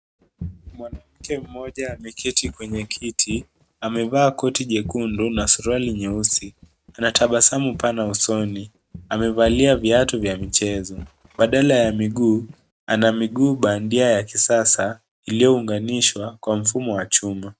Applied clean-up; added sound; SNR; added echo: neural mask model RNNoise.